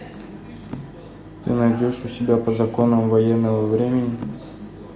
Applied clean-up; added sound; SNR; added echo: none; Percussion; 19 dB; none.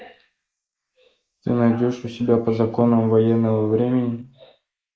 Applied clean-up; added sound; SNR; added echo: neural mask model Resemble Enhance denoiser.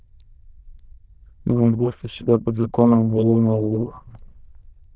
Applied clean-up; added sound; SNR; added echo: neural diffusion model UNIVERSE++.